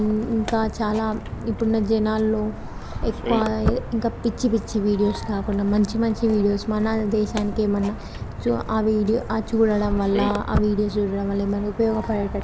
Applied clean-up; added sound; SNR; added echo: none; Walk, footsteps; 8 dB; none.